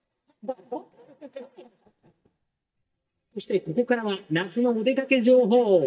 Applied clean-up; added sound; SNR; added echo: neural mask model DeepFilterNet 3.